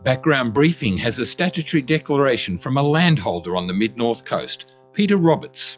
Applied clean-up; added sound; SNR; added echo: classical method log-MMSE.